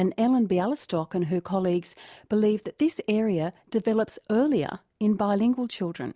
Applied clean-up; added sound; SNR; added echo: none; none; none; none.